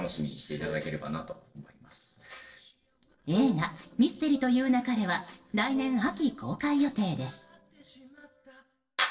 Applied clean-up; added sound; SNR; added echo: neural separator model SepFormer DNS4.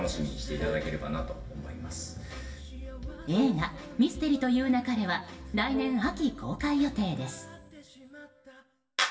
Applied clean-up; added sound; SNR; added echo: none; Brass instrument; 14 dB; reverberation time 0.7 s.